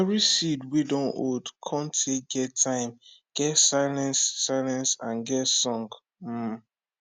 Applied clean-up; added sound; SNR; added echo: none; none; none; none.